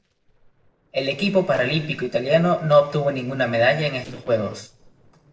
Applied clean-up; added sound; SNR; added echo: neural separator model SepFormer DNS4.